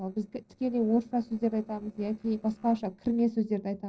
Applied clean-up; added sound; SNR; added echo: neural separator model SepFormer DNS4.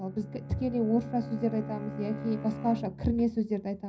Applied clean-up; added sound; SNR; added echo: none; Bowed string instrument; 10 dB; reverberation time 0.4 s.